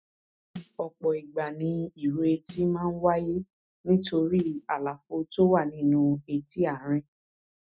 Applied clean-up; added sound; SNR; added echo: neural mask model RNNoise.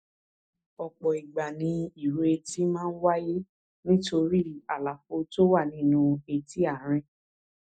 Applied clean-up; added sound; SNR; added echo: neural mask model DeepFilterNet 3.